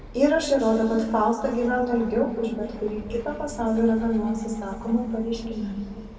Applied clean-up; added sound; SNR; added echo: none; Bird; 17 dB; reverberation time 2.3 s.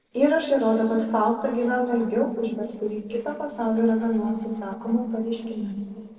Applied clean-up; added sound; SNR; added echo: neural separator model SepFormer DNS4.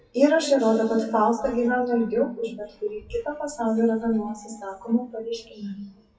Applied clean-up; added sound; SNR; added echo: classical method WPE with log-MMSE.